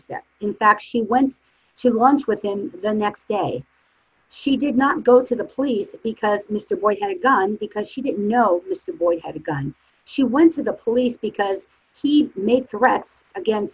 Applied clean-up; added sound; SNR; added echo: none; none; none; none.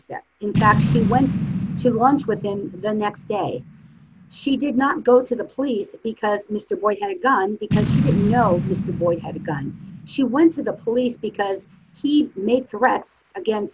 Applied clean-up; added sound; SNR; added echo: none; Boom; 5 dB; none.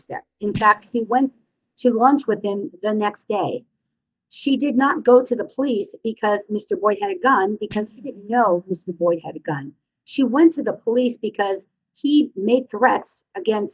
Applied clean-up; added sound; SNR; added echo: neural mask model DeepFilterNet 3.